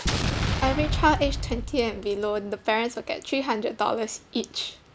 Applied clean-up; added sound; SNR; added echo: none; Explosion; 2 dB; none.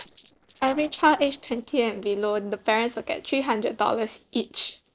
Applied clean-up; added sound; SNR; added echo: neural separator model SepFormer DNS4.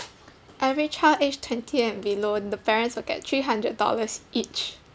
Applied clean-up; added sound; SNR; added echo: none; none; none; none.